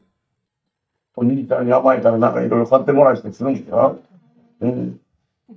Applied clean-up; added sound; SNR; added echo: neural mask model DeepFilterNet 3.